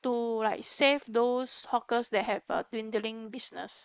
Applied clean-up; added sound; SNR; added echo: neural mask model Resemble Enhance denoiser.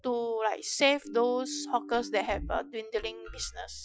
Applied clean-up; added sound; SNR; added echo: classical method Wiener filter.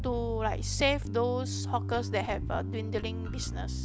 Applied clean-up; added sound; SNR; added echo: none; Bass guitar; 2 dB; none.